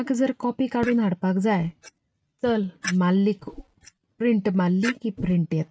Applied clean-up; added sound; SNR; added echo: neural mask model RNNoise.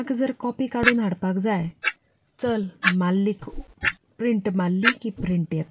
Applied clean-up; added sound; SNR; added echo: none; Clock; 4 dB; none.